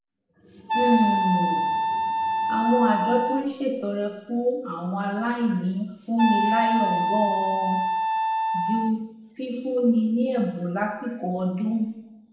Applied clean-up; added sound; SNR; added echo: none; Wind instrument, woodwind instrument; 0 dB; reverberation time 1.0 s.